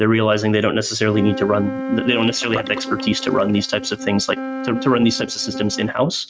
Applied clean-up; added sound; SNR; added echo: neural mask model RNNoise.